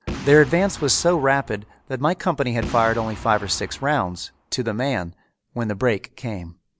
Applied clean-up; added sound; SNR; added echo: none; Boom; 14 dB; none.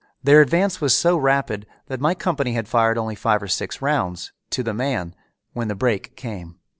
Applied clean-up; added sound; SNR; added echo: none; none; none; none.